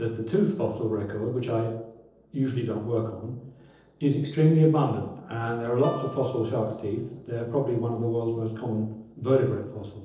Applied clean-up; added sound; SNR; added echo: neural separator model SepFormer DNS4.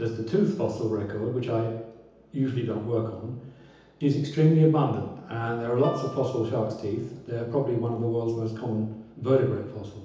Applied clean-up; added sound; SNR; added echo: none; Guitar; 19 dB; reverberation time 0.9 s.